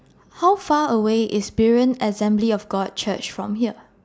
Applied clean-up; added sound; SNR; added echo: none; none; none; none.